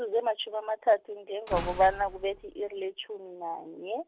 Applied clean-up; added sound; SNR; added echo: none; Slam / Wood; 13 dB; none.